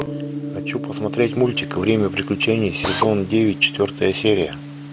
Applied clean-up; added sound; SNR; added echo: none; Gong + Drill; 7 dB; none.